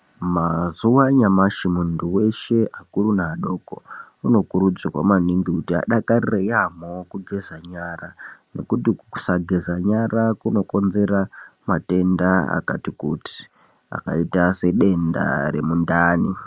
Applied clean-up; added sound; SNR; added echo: none; none; none; none.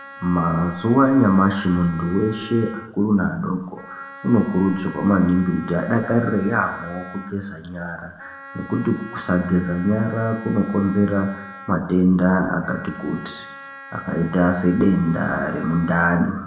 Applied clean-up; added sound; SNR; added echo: none; Wind instrument, woodwind instrument; 18 dB; reverberation time 0.7 s.